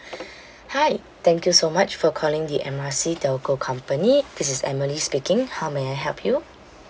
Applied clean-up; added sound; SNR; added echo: none; none; none; none.